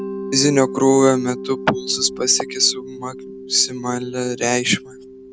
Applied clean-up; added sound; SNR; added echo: none; Mallet percussion; 12 dB; none.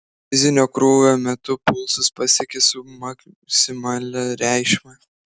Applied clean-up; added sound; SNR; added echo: none; none; none; none.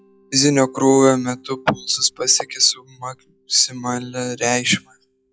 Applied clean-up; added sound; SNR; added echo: classical method log-MMSE.